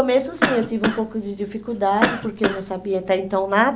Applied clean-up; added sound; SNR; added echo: none; Cough; 4 dB; none.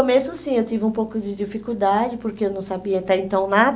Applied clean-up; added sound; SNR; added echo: none; none; none; none.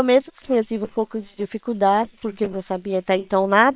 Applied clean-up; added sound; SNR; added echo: neural separator model SepFormer WHAM!.